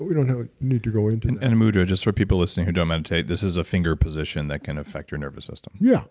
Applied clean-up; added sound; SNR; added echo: none; none; none; none.